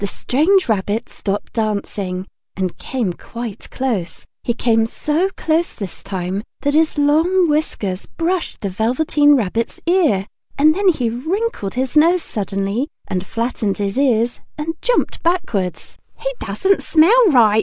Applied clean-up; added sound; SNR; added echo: none; none; none; none.